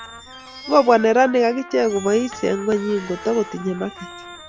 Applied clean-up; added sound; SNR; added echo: none; Trumpet + Squeak; 17 dB; none.